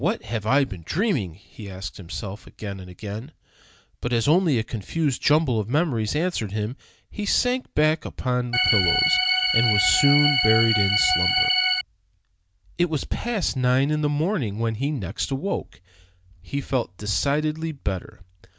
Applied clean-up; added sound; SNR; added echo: none; Organ; -3 dB; none.